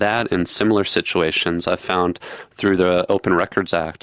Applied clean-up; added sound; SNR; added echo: none; none; none; none.